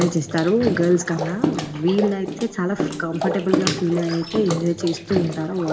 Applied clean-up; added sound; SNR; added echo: none; Bathtub (filling or washing) / Water / Splash, splatter; 5 dB; reverberation time 1.5 s.